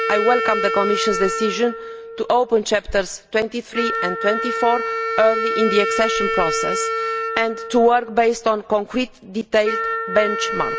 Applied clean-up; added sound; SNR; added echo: none; Wind instrument, woodwind instrument; 4 dB; none.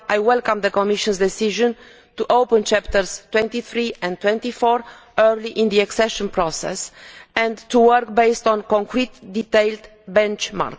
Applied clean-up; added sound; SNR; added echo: none; none; none; none.